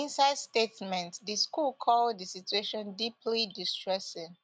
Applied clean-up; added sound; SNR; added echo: none; none; none; none.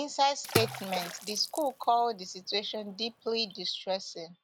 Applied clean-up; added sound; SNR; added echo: none; Water / Splash, splatter; 8 dB; none.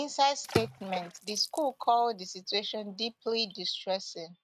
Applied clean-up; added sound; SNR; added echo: neural mask model RNNoise.